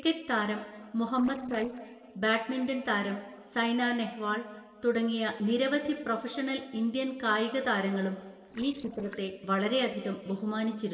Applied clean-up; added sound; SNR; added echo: neural separator model SepFormer DNS4.